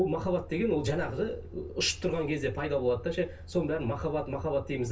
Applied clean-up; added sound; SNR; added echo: none; Truck; 14 dB; reverberation time 0.2 s.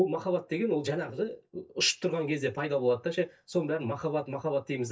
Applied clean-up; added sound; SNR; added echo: neural mask model DeepFilterNet 3.